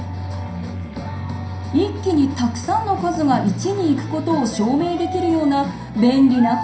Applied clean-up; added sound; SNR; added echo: none; none; none; reverberation time 0.5 s.